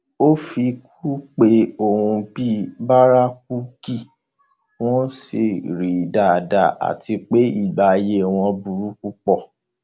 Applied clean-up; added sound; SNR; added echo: none; none; none; none.